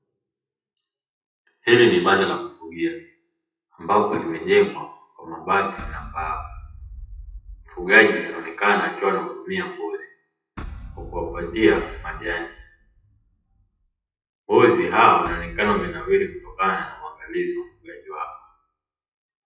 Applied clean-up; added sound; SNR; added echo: classical method WPE with log-MMSE.